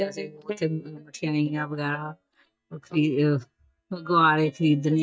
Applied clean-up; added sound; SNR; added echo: neural mask model DeepFilterNet 3.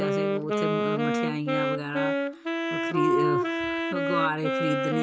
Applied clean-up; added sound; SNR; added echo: none; Wind instrument, woodwind instrument; -5 dB; none.